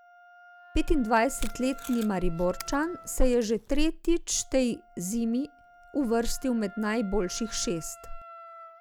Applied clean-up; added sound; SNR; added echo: none; Packing tape, duct tape + Wind instrument, woodwind instrument; 20 dB; none.